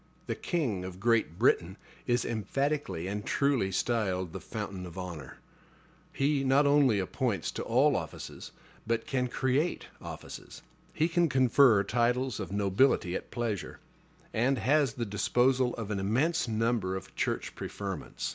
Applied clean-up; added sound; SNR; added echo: none; none; none; none.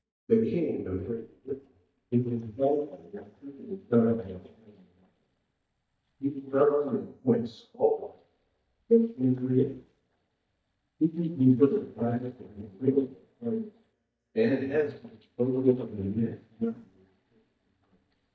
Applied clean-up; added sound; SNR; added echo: neural mask model DeepFilterNet 3.